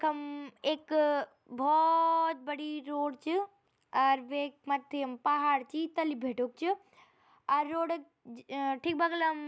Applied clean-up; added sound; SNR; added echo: none; none; none; none.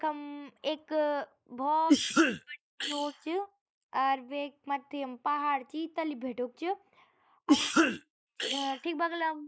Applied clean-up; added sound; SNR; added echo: neural mask model Resemble Enhance denoiser.